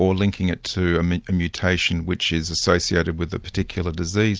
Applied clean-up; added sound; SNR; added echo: none; none; none; none.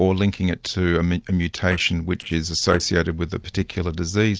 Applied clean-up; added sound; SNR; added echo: neural separator model SepFormer DNS4.